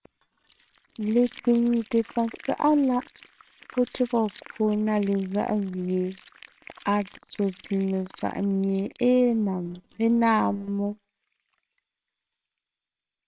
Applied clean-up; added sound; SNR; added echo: neural separator model SepFormer WHAMR!.